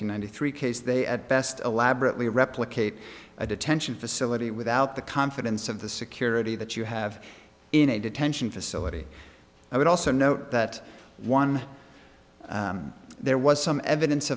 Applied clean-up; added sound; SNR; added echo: none; none; none; none.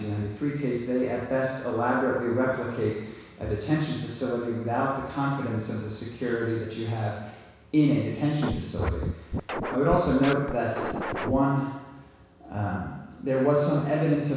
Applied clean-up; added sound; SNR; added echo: none; Scratching (performance technique); 6 dB; reverberation time 1.1 s.